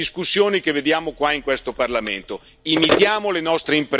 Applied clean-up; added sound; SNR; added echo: none; Telephone; 8 dB; none.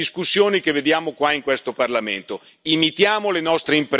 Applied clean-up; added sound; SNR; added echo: none; none; none; none.